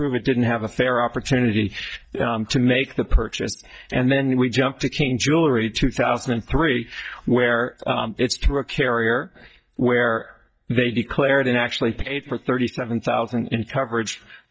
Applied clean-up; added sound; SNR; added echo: neural mask model DeepFilterNet 3.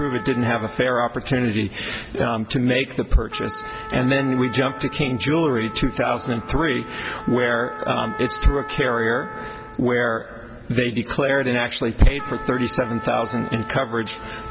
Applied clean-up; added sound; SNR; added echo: none; Trumpet; 14 dB; none.